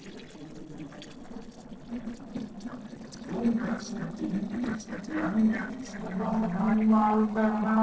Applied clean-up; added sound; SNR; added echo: neural separator model SepFormer DNS4.